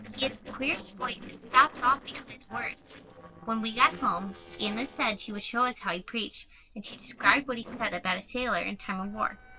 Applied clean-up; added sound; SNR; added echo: neural separator model SepFormer DNS4.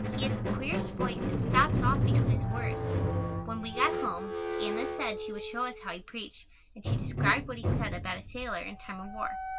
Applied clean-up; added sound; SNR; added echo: none; Squeak; -4 dB; none.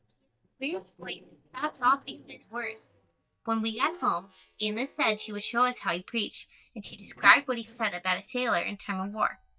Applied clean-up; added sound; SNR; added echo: neural mask model DeepFilterNet 3.